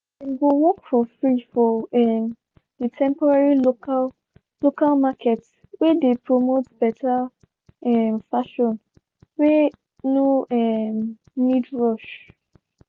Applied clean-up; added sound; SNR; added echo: none; none; none; none.